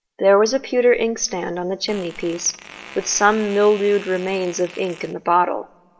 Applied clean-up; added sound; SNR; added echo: none; Fart; 19 dB; reverberation time 0.5 s.